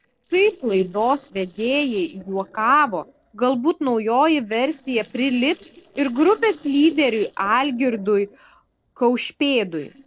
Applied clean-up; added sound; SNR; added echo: neural separator model SepFormer DNS4.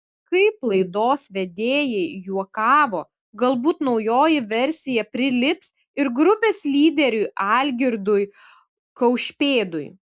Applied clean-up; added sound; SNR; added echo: none; none; none; none.